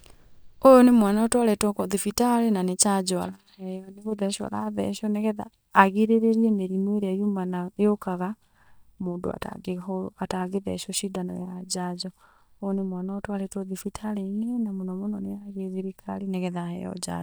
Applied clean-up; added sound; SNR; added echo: neural mask model DeepFilterNet 3.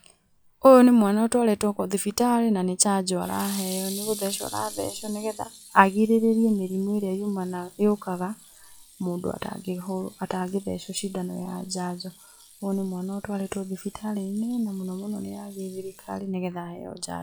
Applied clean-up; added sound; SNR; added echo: classical method log-MMSE.